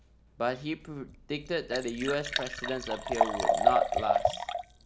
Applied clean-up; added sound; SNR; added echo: none; Liquid; -3 dB; none.